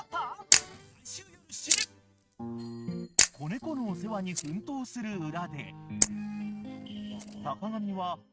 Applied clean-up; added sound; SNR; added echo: neural mask model RNNoise.